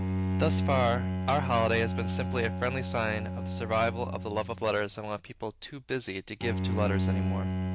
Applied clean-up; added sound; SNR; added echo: none; Bowed string instrument; 0 dB; none.